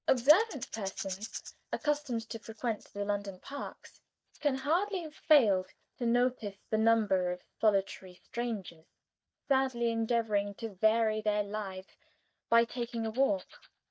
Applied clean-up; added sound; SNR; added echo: neural mask model DeepFilterNet 3.